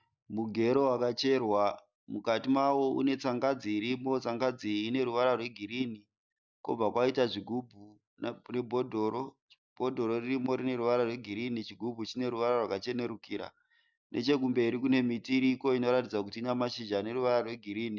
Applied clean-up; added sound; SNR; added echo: none; none; none; none.